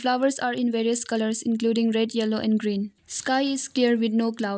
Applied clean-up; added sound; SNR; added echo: none; none; none; none.